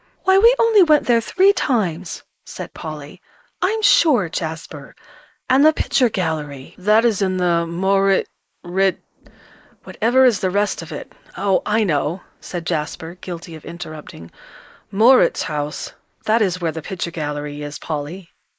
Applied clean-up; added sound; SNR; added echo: neural mask model Resemble Enhance denoiser.